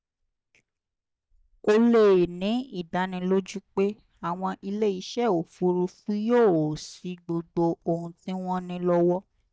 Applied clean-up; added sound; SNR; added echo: neural mask model DeepFilterNet 3.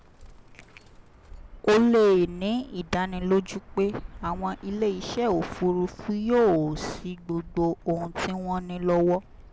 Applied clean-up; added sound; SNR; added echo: none; Bird; 19 dB; none.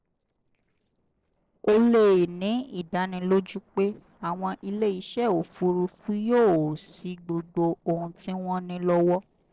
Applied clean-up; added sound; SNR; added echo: neural separator model SepFormer DNS4.